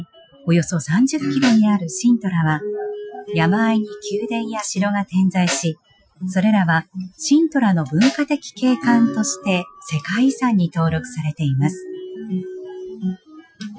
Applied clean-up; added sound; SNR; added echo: classical method Wiener filter.